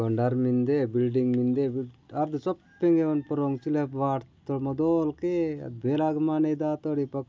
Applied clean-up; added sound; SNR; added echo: none; none; none; none.